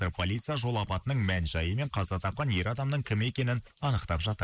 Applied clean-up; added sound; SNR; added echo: neural mask model Resemble Enhance denoiser.